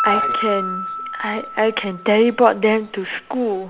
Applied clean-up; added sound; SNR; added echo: none; Piano; 7 dB; none.